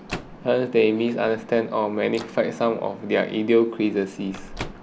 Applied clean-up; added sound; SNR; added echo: none; Microwave oven; 18 dB; none.